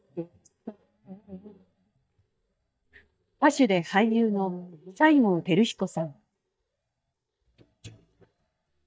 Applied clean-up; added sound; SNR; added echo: neural mask model DeepFilterNet 3.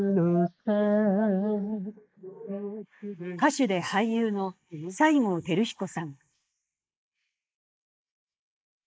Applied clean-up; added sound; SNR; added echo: neural mask model Resemble Enhance denoiser.